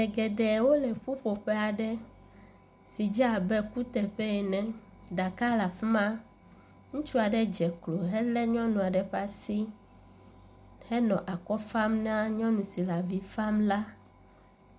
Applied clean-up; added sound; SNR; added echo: none; none; none; none.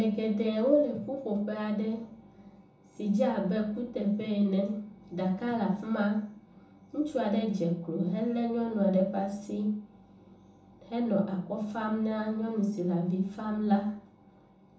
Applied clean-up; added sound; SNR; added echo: none; none; none; reverberation time 1.0 s.